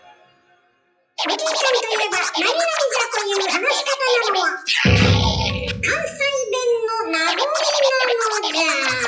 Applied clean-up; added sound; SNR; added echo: classical method WPE with log-MMSE.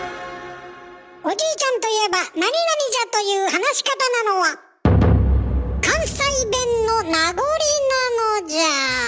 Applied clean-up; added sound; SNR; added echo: none; none; none; none.